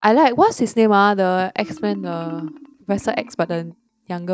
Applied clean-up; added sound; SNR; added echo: neural mask model DeepFilterNet 3.